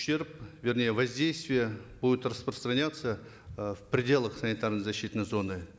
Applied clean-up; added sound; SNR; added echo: none; none; none; none.